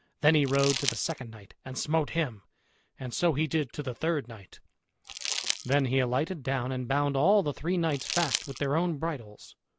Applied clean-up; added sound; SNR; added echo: none; Crumpling, crinkling; 5 dB; none.